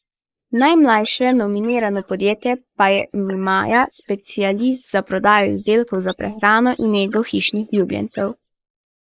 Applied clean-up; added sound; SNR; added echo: neural mask model Resemble Enhance denoiser.